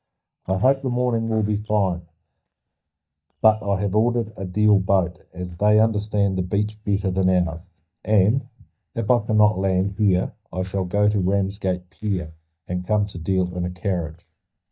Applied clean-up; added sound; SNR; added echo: neural mask model DeepFilterNet 3.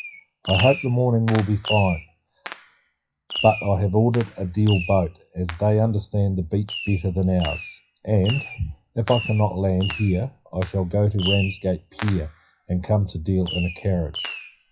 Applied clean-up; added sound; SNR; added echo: classical method WPE with log-MMSE.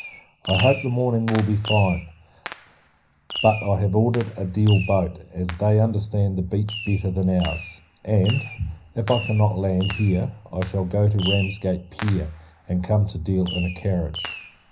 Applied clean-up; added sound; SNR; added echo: none; Fireworks; 13 dB; reverberation time 0.4 s.